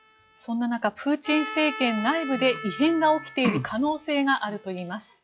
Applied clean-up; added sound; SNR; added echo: classical method log-MMSE.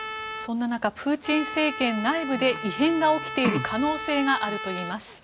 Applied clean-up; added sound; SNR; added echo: none; Trumpet; 9 dB; none.